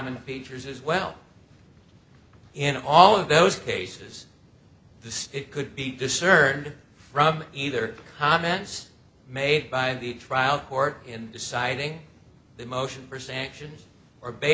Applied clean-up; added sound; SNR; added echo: none; none; none; none.